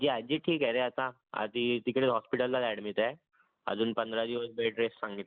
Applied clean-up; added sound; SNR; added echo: none; none; none; none.